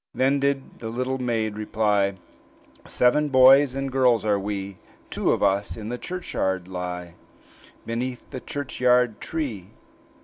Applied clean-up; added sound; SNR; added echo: none; none; none; none.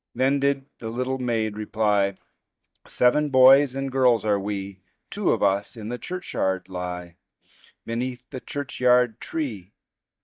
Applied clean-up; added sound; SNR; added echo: neural mask model DeepFilterNet 3.